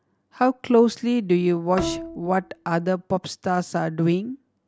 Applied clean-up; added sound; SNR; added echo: none; Bowed string instrument; 11 dB; none.